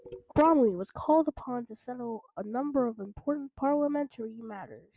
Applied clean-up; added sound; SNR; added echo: none; none; none; none.